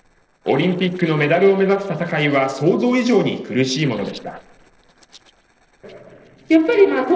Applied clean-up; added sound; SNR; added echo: neural separator model SepFormer DNS4.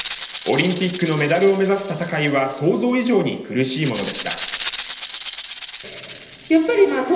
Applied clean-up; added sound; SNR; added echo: none; Rattle (instrument); 3 dB; reverberation time 1.4 s.